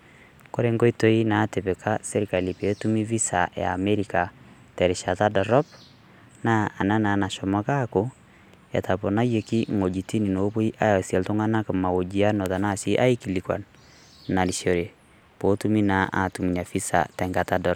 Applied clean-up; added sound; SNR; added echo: none; none; none; none.